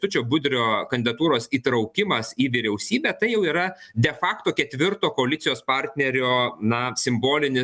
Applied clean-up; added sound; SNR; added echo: none; none; none; none.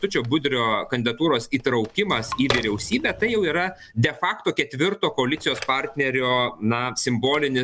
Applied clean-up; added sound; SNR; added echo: none; Telephone + Raindrop; 15 dB; none.